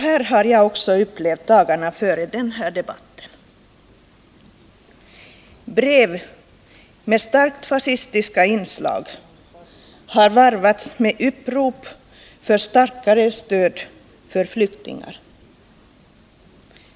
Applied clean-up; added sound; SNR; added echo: none; none; none; none.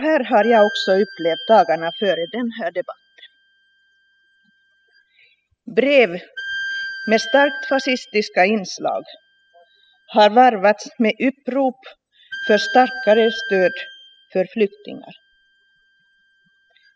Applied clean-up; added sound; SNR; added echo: classical method spectral subtraction.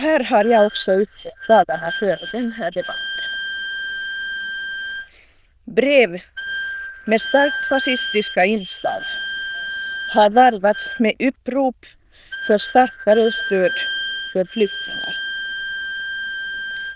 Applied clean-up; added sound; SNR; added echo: neural diffusion model UNIVERSE++.